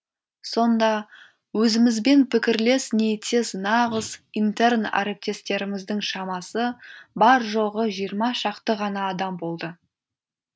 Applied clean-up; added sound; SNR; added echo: none; none; none; none.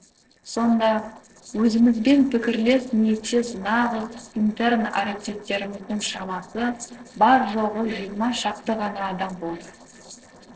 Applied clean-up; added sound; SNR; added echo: neural separator model SepFormer DNS4.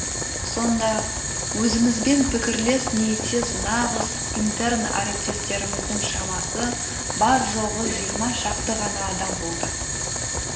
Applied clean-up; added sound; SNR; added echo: none; Boiling; 1 dB; reverberation time 0.9 s.